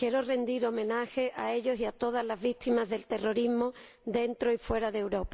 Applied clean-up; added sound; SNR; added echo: none; none; none; none.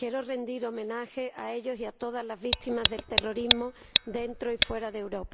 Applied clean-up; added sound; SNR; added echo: none; Tick; -4 dB; none.